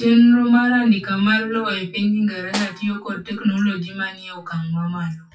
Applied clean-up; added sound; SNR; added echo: classical method WPE with log-MMSE.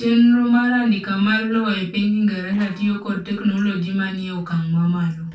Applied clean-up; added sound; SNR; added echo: neural separator model SepFormer DNS4.